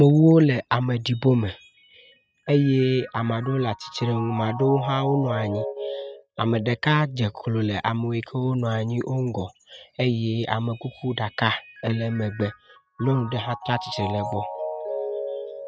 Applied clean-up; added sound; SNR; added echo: neural mask model RNNoise.